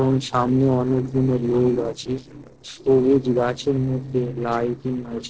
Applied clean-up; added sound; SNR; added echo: neural separator model SepFormer DNS4.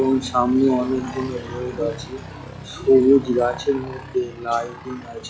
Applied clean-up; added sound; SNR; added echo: classical method log-MMSE.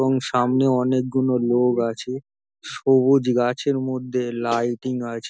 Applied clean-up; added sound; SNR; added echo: none; none; none; none.